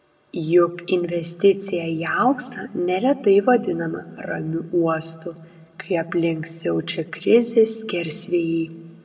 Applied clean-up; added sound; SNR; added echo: none; none; none; reverberation time 0.8 s.